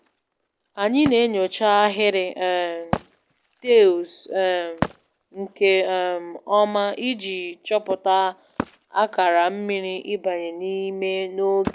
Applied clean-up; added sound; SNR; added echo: none; Wood; 15 dB; none.